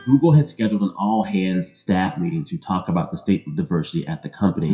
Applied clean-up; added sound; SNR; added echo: classical method WPE with log-MMSE.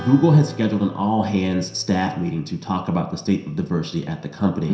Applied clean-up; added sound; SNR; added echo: none; Acoustic guitar / Strum; 18 dB; reverberation time 0.7 s.